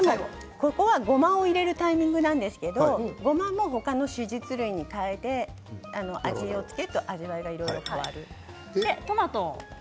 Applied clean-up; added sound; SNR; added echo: none; none; none; none.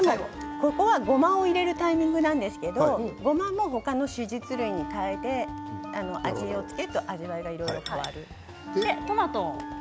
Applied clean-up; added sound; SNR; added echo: none; Wind instrument, woodwind instrument; 12 dB; none.